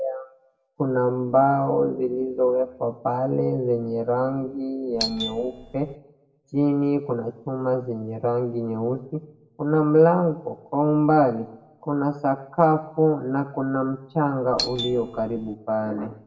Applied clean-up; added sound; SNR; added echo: none; Doorbell; 9 dB; reverberation time 0.6 s.